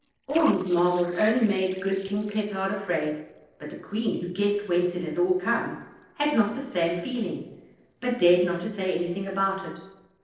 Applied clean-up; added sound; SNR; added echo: neural separator model SepFormer DNS4.